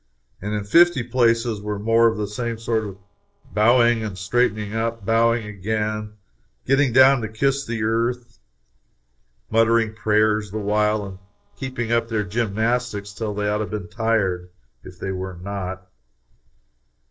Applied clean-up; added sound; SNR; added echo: neural separator model SepFormer DNS4.